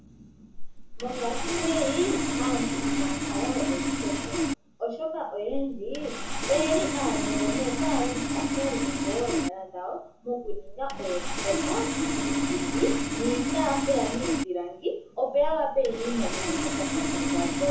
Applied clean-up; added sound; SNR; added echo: none; Sawing; -2 dB; reverberation time 0.6 s.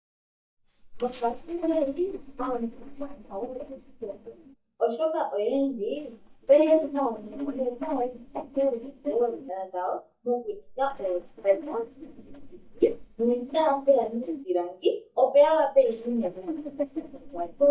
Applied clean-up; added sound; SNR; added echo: neural mask model DeepFilterNet 3.